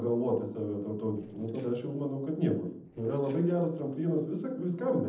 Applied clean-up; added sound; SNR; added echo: neural separator model SepFormer DNS4.